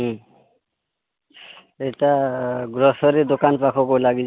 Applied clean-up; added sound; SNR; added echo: none; none; none; none.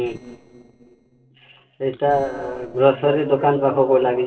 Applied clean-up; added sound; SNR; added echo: neural separator model SepFormer DNS4.